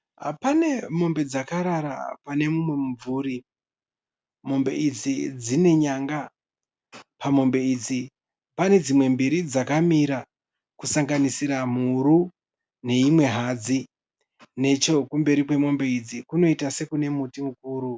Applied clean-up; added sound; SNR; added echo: none; none; none; none.